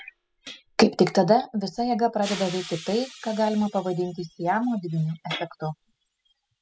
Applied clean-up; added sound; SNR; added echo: classical method spectral subtraction.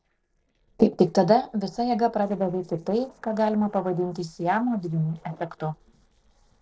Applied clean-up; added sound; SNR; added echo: neural separator model SepFormer DNS4.